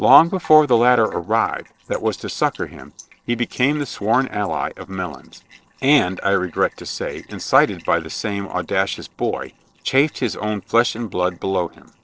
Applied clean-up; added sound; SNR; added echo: neural separator model SepFormer DNS4.